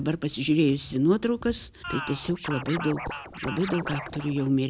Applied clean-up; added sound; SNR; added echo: none; Scratching (performance technique); 10 dB; none.